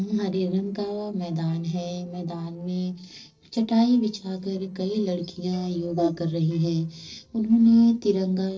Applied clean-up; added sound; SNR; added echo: neural separator model SepFormer DNS4.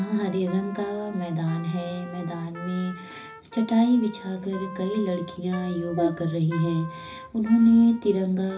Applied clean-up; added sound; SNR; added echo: none; Trumpet; 18 dB; reverberation time 0.4 s.